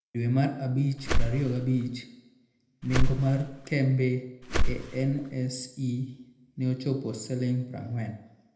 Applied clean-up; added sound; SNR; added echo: none; Whoosh, swoosh, swish; -3 dB; reverberation time 0.7 s.